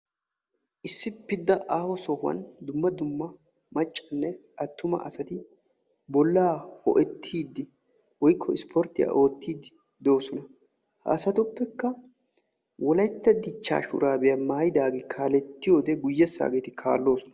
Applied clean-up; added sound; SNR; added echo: none; none; none; none.